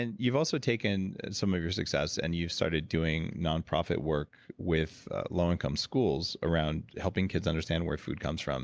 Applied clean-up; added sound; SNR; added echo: none; none; none; none.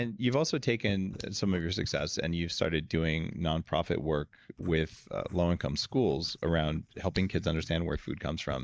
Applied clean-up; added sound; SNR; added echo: neural mask model DeepFilterNet 3.